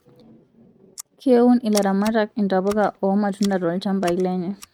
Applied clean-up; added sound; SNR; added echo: neural mask model RNNoise.